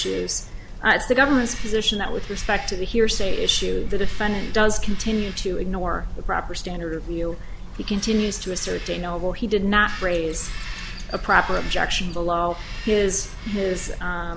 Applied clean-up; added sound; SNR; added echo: none; Bird vocalization, bird call, bird song; 17 dB; none.